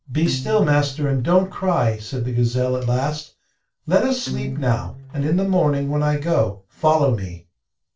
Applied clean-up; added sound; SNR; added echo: neural separator model SepFormer DNS4.